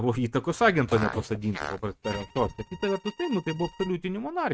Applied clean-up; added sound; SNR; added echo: neural mask model RNNoise.